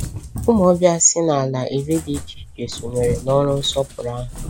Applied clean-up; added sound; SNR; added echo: none; Cat; 12 dB; none.